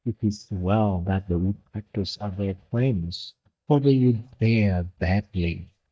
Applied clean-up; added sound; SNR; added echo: neural mask model DeepFilterNet 3.